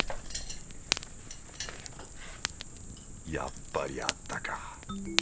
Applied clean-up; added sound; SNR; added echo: none; Fire; -2 dB; none.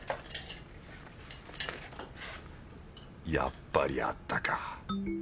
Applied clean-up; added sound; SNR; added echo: none; none; none; none.